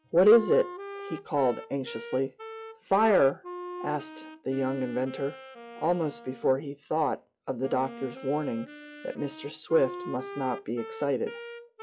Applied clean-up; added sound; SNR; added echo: classical method log-MMSE.